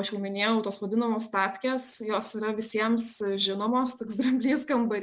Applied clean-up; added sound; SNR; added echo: neural mask model Resemble Enhance denoiser.